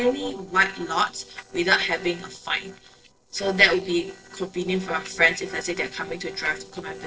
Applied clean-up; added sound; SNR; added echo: neural separator model SepFormer DNS4.